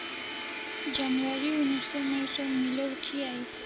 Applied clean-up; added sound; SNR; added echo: none; Domestic sounds, home sounds; 5 dB; none.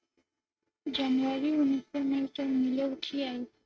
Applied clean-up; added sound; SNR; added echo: neural mask model RNNoise.